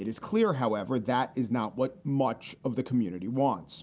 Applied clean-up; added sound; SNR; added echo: none; none; none; none.